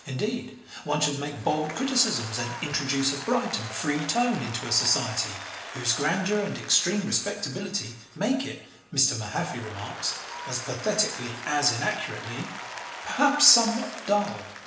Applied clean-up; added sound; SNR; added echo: none; Applause; 12 dB; reverberation time 0.8 s.